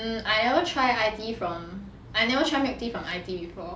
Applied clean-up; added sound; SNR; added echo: none; none; none; none.